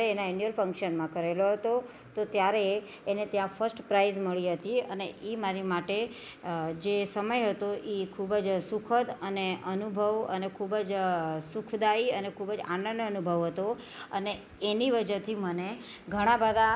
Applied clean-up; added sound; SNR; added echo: none; none; none; none.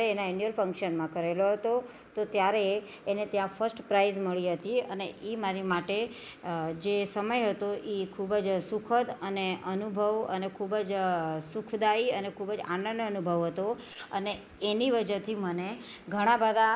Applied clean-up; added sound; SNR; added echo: neural mask model Resemble Enhance denoiser.